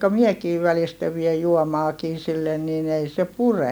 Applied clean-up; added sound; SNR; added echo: none; none; none; none.